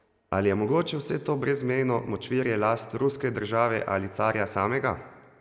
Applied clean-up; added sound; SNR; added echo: none; none; none; none.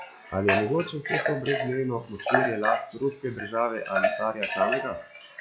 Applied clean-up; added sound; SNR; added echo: classical method log-MMSE.